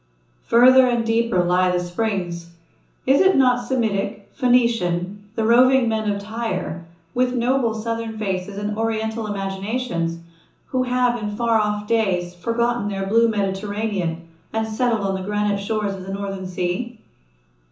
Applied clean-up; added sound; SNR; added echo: none; none; none; reverberation time 0.7 s.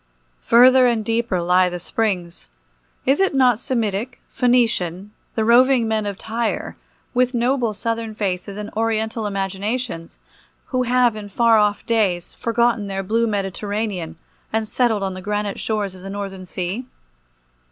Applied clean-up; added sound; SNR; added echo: none; none; none; none.